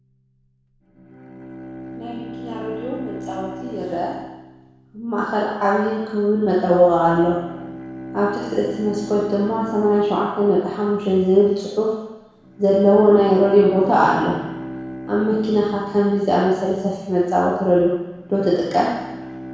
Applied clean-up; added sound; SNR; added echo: none; Bowed string instrument; 16 dB; reverberation time 1.1 s.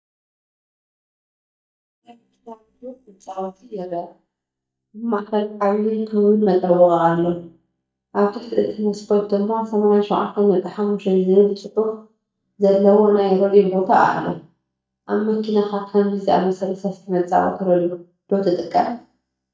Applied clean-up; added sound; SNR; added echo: neural mask model DeepFilterNet 3.